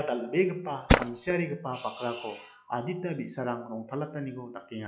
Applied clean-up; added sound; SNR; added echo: classical method log-MMSE.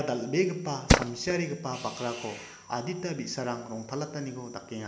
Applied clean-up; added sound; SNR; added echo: none; Tools; -3 dB; none.